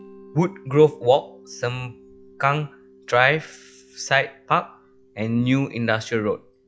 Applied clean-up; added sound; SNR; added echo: classical method log-MMSE.